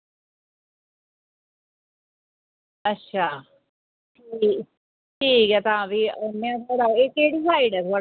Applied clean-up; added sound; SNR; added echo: none; none; none; none.